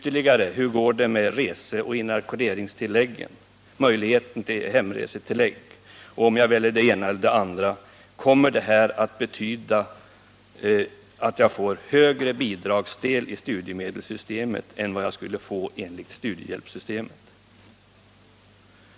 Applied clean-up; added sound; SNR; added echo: none; none; none; none.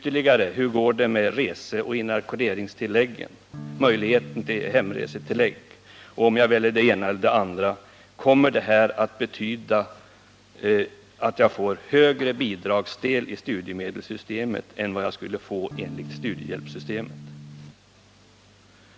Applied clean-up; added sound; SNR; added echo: none; Electric guitar / Strum; 14 dB; none.